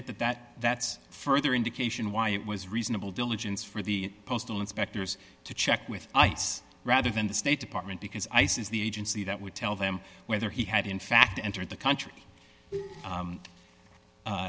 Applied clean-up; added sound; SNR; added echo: none; none; none; none.